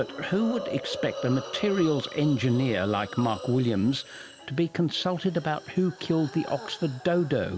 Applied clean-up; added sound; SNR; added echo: none; Hiss; 14 dB; none.